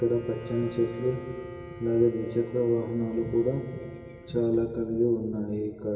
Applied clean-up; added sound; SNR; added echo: none; Bowed string instrument; 17 dB; reverberation time 2.3 s.